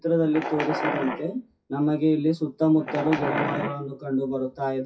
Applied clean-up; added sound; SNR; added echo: classical method WPE with log-MMSE.